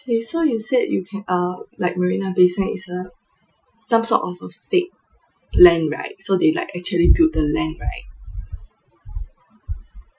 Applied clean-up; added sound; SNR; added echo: classical method Wiener filter.